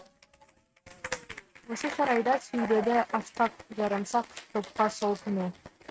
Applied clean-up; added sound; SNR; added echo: neural mask model RNNoise.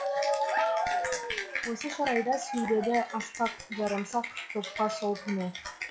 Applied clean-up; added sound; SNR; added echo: classical method log-MMSE.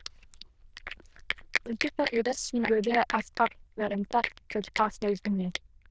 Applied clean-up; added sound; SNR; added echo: neural diffusion model UNIVERSE++.